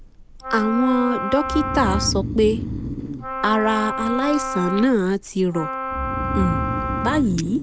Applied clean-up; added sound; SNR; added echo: none; Breathing + Wind instrument, woodwind instrument; 4 dB; none.